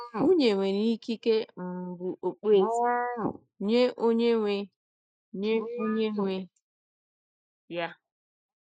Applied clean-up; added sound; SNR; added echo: neural mask model Resemble Enhance denoiser.